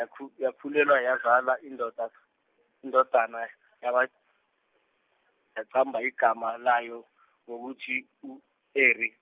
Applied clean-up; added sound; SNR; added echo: none; none; none; none.